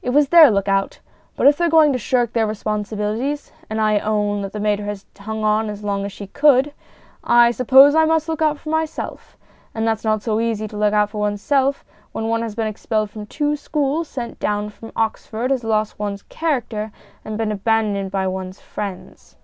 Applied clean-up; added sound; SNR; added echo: none; none; none; none.